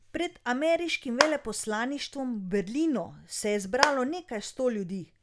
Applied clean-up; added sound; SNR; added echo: none; Clapping; 4 dB; none.